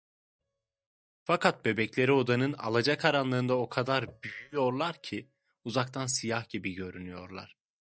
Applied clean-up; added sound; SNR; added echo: neural mask model DeepFilterNet 3.